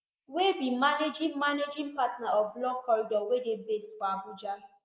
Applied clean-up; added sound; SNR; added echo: neural mask model Resemble Enhance denoiser.